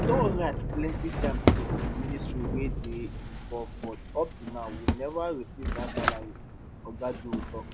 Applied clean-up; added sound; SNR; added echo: none; Bicycle + Drawer open or close; -4 dB; none.